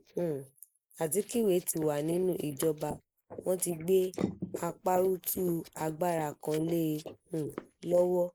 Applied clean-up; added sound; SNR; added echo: neural mask model Resemble Enhance denoiser.